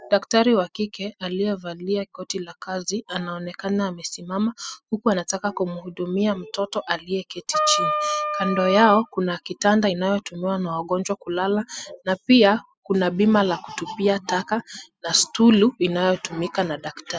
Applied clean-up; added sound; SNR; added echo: classical method spectral subtraction.